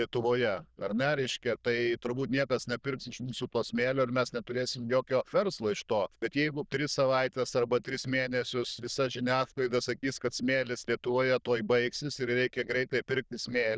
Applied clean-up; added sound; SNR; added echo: neural diffusion model UNIVERSE++.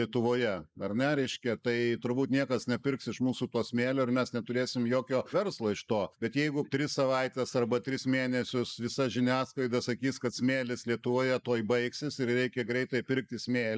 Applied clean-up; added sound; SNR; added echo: neural mask model Resemble Enhance denoiser.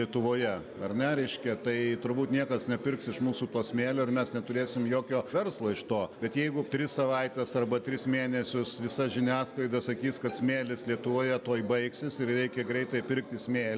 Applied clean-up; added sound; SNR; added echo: none; Bowed string instrument; 18 dB; none.